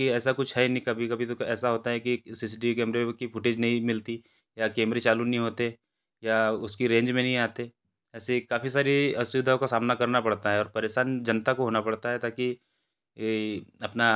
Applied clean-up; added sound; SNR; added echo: none; none; none; none.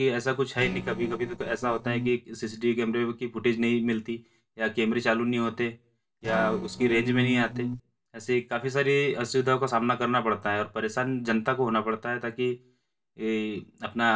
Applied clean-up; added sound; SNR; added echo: neural separator model SepFormer DNS4.